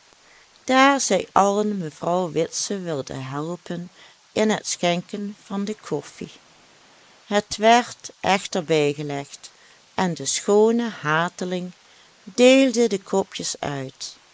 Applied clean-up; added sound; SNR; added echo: neural mask model Resemble Enhance denoiser.